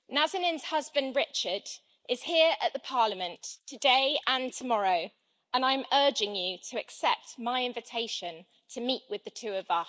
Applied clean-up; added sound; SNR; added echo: neural mask model Resemble Enhance denoiser.